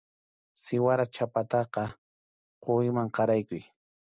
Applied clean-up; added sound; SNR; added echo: none; none; none; none.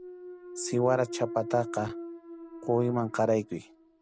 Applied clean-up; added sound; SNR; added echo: none; Thump, thud; 11 dB; none.